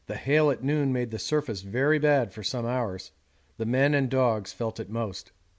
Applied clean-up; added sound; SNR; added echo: none; none; none; none.